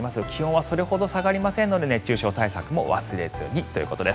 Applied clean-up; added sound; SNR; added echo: none; none; none; none.